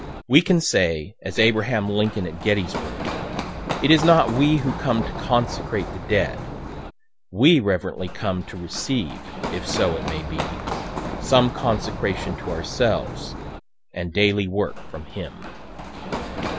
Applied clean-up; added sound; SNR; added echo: none; Run; 8 dB; none.